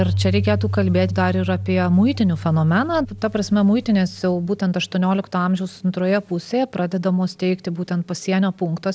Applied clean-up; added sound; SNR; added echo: none; Keyboard (musical); 9 dB; none.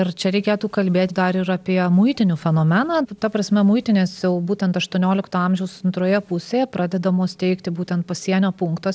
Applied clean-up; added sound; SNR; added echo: none; none; none; none.